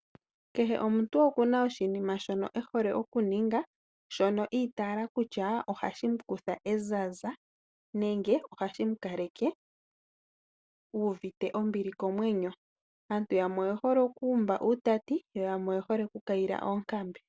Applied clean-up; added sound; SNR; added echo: none; none; none; none.